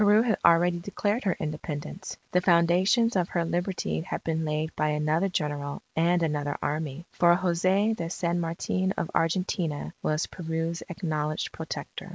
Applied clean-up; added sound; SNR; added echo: none; none; none; none.